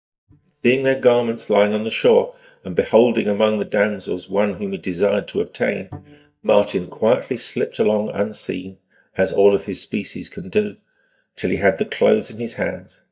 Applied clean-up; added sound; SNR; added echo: neural mask model DeepFilterNet 3.